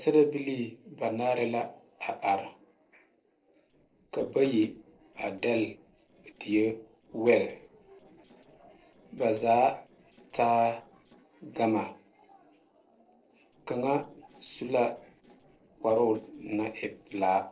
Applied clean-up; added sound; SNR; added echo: neural separator model SepFormer DNS4.